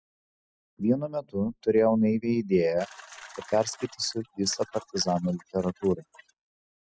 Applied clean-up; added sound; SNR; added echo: classical method spectral subtraction.